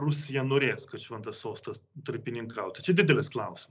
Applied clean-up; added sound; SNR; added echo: none; none; none; none.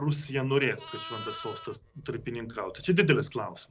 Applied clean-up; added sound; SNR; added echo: none; Livestock, farm animals, working animals; 15 dB; none.